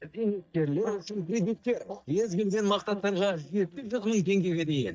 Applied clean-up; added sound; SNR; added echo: neural mask model DeepFilterNet 3.